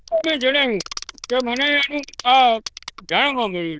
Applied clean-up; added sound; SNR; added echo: neural diffusion model UNIVERSE++.